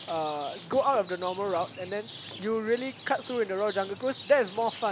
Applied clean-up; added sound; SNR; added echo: none; Rain; 16 dB; none.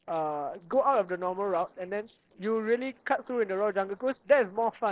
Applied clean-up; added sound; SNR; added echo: neural separator model SepFormer DNS4.